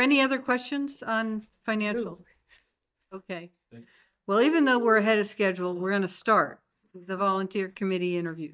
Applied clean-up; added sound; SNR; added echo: neural mask model DeepFilterNet 3.